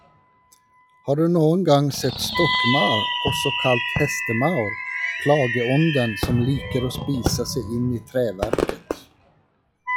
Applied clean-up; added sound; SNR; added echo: classical method log-MMSE.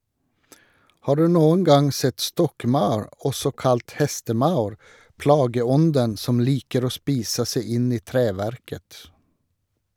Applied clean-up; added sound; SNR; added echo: none; none; none; none.